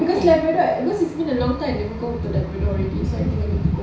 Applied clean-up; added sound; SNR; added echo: none; none; none; reverberation time 0.6 s.